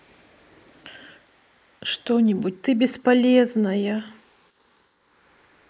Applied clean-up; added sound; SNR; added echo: neural mask model Resemble Enhance denoiser.